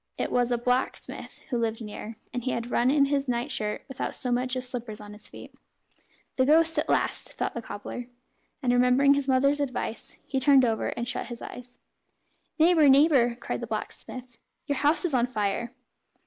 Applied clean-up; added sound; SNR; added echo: neural mask model Resemble Enhance denoiser.